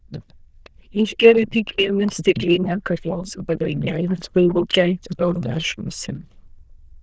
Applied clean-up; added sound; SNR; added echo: neural diffusion model UNIVERSE++.